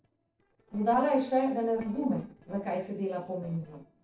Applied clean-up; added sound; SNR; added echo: neural separator model SepFormer DNS4.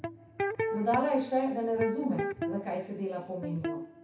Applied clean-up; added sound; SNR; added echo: none; Electric guitar; 5 dB; reverberation time 0.6 s.